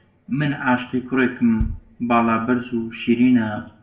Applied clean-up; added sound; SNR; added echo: none; Bass drum; 12 dB; reverberation time 0.4 s.